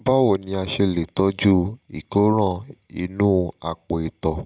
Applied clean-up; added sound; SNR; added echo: none; none; none; none.